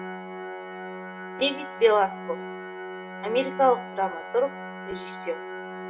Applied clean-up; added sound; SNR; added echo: none; Organ; 9 dB; reverberation time 0.4 s.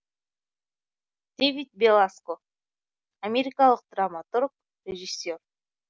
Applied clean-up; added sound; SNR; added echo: none; none; none; none.